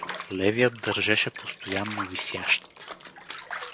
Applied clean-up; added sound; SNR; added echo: none; Bathtub (filling or washing) / Water; 9 dB; none.